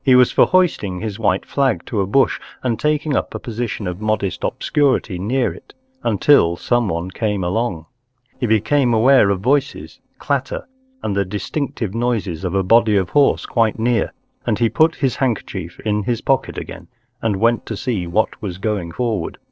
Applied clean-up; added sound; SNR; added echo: neural separator model SepFormer DNS4.